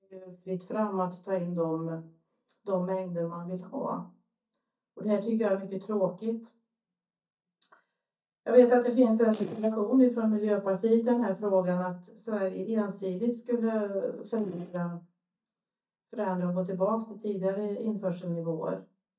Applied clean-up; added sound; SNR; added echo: neural mask model DeepFilterNet 3.